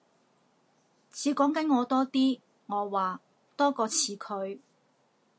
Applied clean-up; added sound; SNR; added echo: none; none; none; none.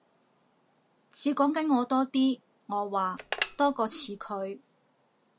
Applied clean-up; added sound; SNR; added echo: none; Telephone; 8 dB; none.